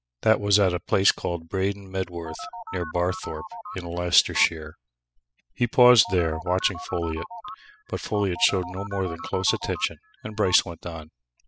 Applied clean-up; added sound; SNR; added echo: classical method spectral subtraction.